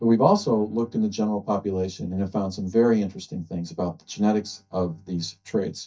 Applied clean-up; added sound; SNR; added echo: neural mask model DeepFilterNet 3.